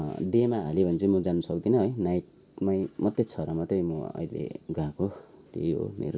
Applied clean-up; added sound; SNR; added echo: none; none; none; none.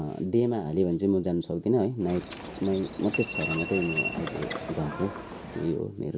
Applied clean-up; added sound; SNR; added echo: none; Subway, metro, underground; 7 dB; none.